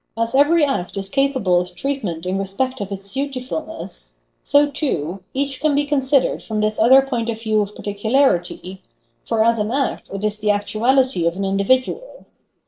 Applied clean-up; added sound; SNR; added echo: neural separator model SepFormer DNS4.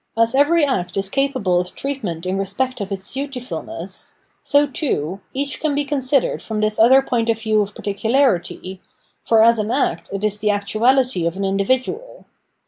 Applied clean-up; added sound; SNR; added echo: none; none; none; none.